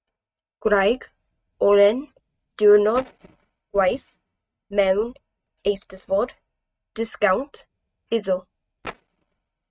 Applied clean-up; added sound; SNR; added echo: neural mask model RNNoise.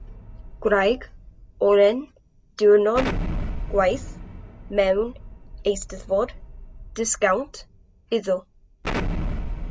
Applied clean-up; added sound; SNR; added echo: none; Explosion; 8 dB; none.